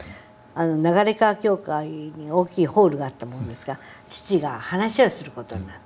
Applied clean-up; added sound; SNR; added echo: none; none; none; none.